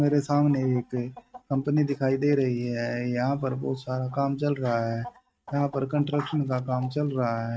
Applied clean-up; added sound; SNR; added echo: neural mask model RNNoise.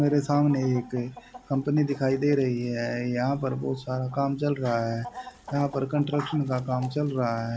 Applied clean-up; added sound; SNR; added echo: none; Chicken, rooster; 19 dB; none.